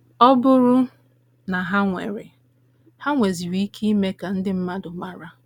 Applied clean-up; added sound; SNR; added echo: none; none; none; none.